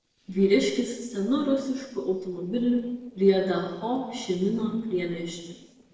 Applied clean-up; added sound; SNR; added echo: neural separator model SepFormer DNS4.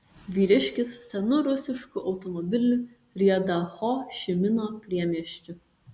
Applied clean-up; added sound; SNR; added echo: none; none; none; none.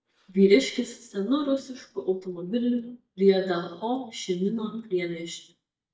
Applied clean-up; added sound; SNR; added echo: neural mask model DeepFilterNet 3.